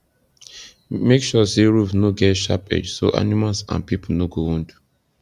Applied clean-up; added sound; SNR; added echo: none; none; none; none.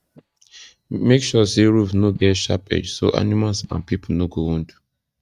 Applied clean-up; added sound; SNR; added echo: neural mask model DeepFilterNet 3.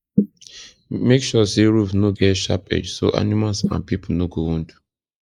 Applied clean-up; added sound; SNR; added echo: neural mask model Resemble Enhance denoiser.